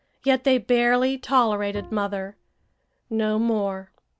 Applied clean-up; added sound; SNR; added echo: none; Bowed string instrument; 20 dB; none.